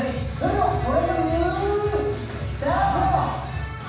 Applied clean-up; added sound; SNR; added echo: none; none; none; reverberation time 1.2 s.